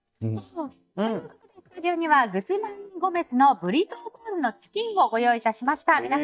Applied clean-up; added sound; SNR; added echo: neural mask model DeepFilterNet 3.